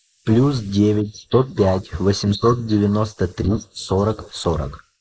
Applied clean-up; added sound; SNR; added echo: neural mask model Resemble Enhance denoiser.